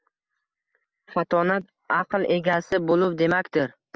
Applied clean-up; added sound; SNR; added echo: none; none; none; none.